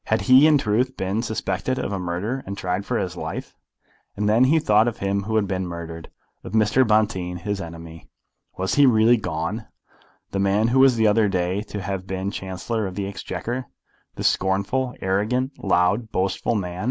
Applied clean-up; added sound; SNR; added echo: none; none; none; none.